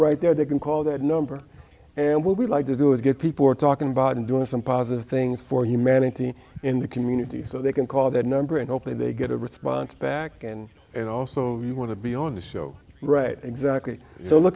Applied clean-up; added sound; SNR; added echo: none; none; none; none.